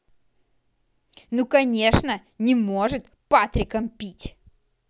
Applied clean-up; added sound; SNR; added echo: none; none; none; none.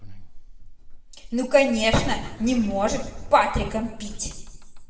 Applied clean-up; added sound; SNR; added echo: none; Sliding door; 11 dB; reverberation time 1.0 s.